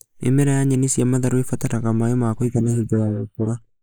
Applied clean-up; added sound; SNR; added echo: neural mask model Resemble Enhance denoiser.